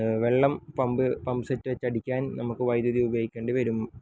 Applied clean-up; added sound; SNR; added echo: none; none; none; none.